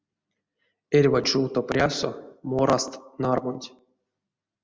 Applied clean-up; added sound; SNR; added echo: none; none; none; none.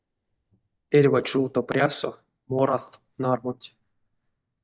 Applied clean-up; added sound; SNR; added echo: neural mask model DeepFilterNet 3.